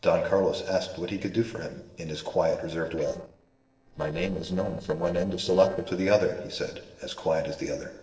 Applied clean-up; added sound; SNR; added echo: neural separator model SepFormer DNS4.